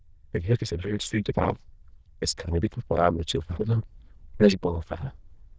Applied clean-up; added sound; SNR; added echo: neural diffusion model UNIVERSE++.